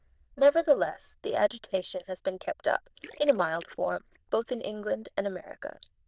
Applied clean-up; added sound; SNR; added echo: neural diffusion model UNIVERSE++.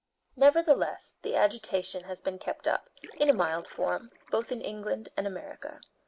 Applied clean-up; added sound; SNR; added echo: neural mask model Resemble Enhance denoiser.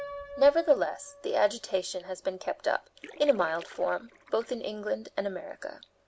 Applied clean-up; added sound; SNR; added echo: none; Splash, splatter + Piano; 19 dB; none.